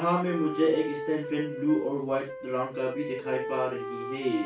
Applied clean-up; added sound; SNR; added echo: none; Wind instrument, woodwind instrument; 8 dB; reverberation time 0.2 s.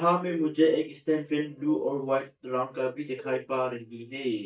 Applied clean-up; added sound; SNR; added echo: neural mask model DeepFilterNet 3.